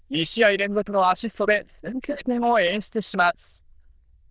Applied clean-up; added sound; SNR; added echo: neural diffusion model UNIVERSE++.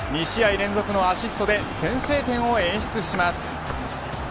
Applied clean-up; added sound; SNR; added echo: none; Walk, footsteps; 13 dB; none.